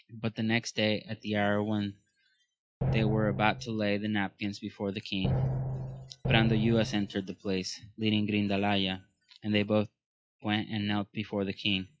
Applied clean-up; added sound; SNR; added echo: classical method log-MMSE.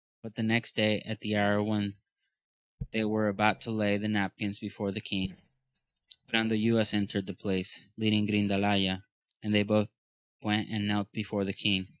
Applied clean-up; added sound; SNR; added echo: neural mask model DeepFilterNet 3.